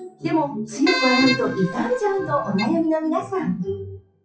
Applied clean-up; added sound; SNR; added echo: classical method WPE with log-MMSE.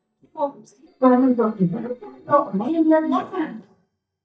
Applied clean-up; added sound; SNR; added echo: neural mask model DeepFilterNet 3.